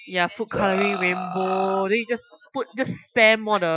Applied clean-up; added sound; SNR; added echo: classical method Wiener filter.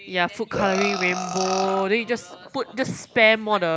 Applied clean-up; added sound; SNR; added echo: none; Burping, eructation; 5 dB; none.